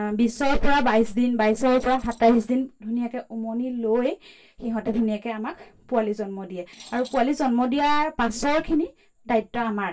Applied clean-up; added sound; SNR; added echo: neural separator model SepFormer DNS4.